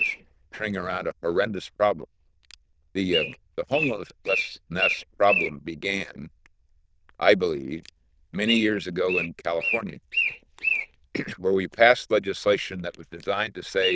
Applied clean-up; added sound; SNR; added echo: neural diffusion model UNIVERSE++.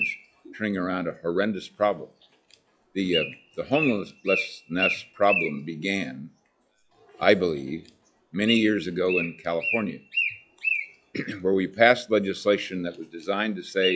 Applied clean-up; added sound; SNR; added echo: classical method log-MMSE.